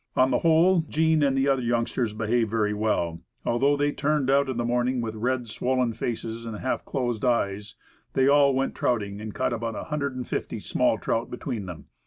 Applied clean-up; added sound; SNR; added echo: none; none; none; none.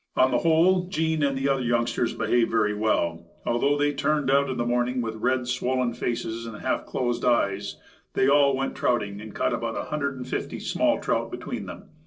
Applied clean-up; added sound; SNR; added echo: neural separator model SepFormer DNS4.